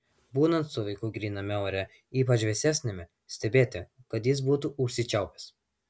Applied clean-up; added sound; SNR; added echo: none; none; none; none.